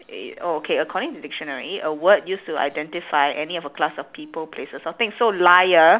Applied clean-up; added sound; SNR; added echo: none; none; none; none.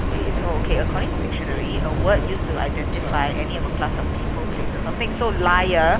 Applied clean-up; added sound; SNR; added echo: none; Subway, metro, underground; -2 dB; none.